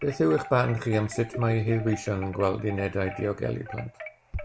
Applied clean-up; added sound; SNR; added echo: none; Wind chime; 15 dB; none.